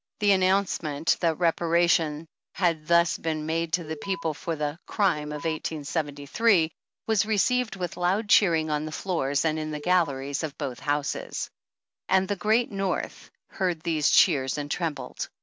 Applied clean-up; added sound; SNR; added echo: none; Alarm; 12 dB; none.